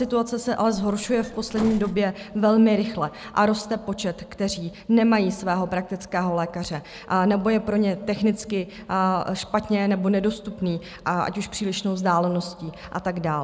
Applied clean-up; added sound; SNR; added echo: none; Bus; 15 dB; none.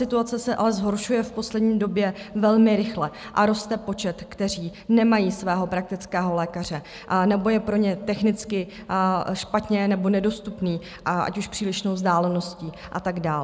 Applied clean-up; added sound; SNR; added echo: none; none; none; none.